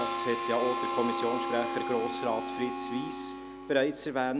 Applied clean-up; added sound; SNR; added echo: none; Harmonica; 4 dB; none.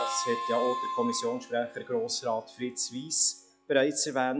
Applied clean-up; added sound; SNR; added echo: classical method log-MMSE.